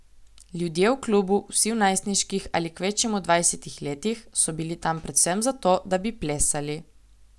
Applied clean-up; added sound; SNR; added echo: none; none; none; none.